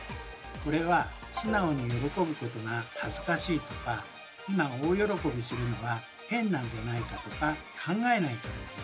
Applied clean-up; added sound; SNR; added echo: none; none; none; none.